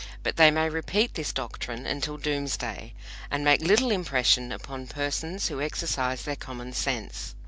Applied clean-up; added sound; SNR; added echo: none; none; none; none.